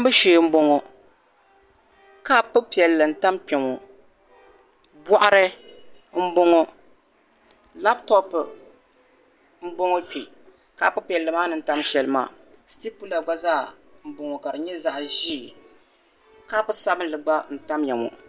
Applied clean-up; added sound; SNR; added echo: none; none; none; none.